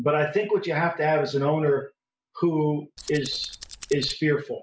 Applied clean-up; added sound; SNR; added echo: none; Tools; 16 dB; none.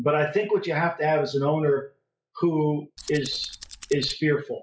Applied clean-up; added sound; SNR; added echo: classical method log-MMSE.